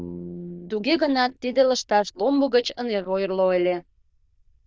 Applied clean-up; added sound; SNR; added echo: neural diffusion model UNIVERSE++.